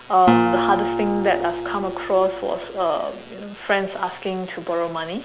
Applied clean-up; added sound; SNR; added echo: none; Acoustic guitar; 2 dB; none.